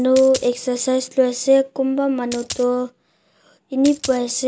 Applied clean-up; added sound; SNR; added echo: none; Coin (dropping); 14 dB; none.